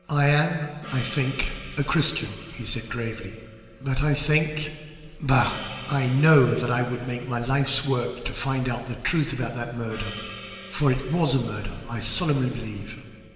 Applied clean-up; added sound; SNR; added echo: none; Gong; 18 dB; reverberation time 2.9 s.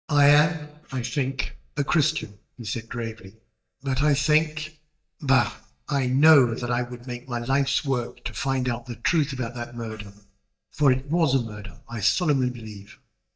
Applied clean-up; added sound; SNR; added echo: neural mask model DeepFilterNet 3.